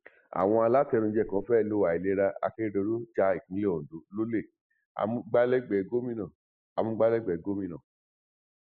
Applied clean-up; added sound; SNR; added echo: neural mask model Resemble Enhance denoiser.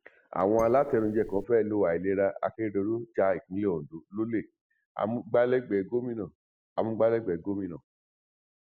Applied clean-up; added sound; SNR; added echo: none; Dishes, pots, and pans; 17 dB; none.